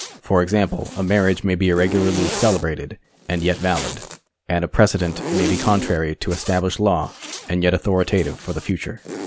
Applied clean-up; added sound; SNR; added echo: none; Zipper (clothing); 10 dB; none.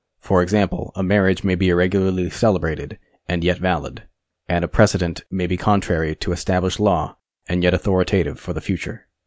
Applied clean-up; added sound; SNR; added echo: none; none; none; none.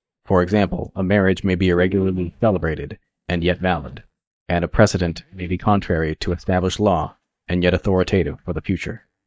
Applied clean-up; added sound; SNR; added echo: neural mask model DeepFilterNet 3.